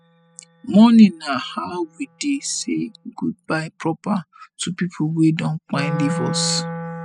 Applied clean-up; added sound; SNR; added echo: classical method spectral subtraction.